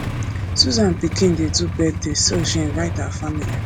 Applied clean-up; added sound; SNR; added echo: none; Idling / Engine starting / Motorcycle / Accelerating, revving, vroom; 3 dB; none.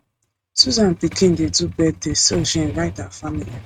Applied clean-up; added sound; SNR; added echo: neural mask model RNNoise.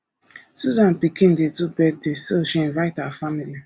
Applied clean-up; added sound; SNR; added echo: none; none; none; none.